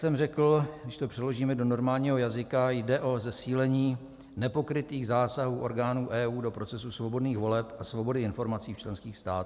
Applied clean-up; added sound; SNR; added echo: none; none; none; none.